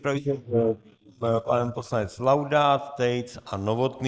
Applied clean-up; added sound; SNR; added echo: neural mask model Resemble Enhance denoiser.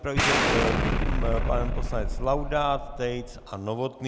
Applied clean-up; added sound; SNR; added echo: none; Explosion; -4 dB; none.